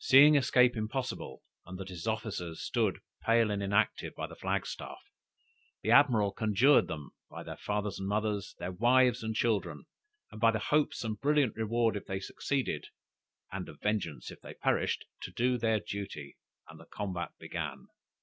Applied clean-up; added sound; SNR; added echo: none; none; none; none.